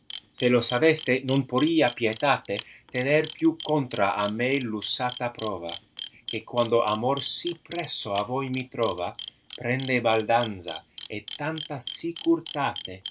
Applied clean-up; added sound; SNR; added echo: none; Camera; 15 dB; none.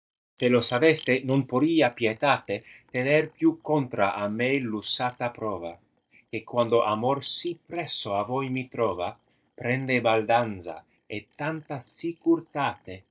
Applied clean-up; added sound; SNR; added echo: neural mask model DeepFilterNet 3.